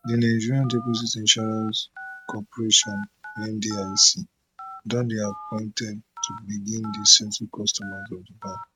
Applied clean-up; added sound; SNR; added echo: neural mask model RNNoise.